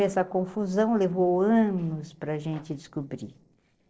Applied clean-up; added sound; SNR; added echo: neural separator model SepFormer DNS4.